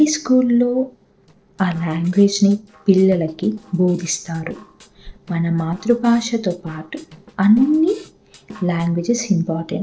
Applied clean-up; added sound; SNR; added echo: neural separator model SepFormer DNS4.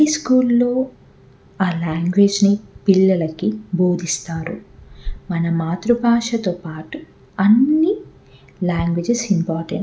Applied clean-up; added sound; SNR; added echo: none; none; none; none.